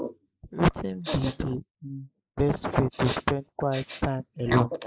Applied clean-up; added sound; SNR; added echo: neural mask model Resemble Enhance denoiser.